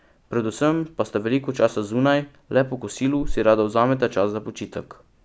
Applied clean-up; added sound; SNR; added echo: none; none; none; none.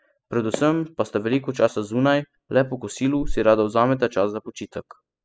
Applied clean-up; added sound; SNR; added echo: classical method spectral subtraction.